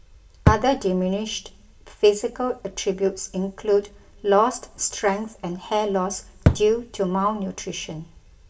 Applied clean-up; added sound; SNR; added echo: none; Thump, thud; -2 dB; reverberation time 0.4 s.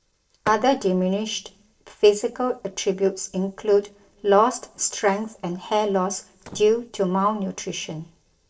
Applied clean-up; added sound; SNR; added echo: neural separator model SepFormer DNS4.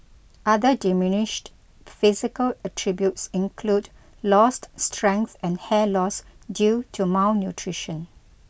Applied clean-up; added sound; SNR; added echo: none; none; none; none.